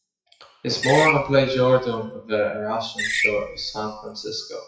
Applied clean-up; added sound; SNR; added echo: classical method WPE with log-MMSE.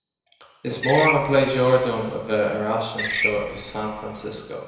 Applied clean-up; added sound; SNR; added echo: none; Screech; 7 dB; reverberation time 1.0 s.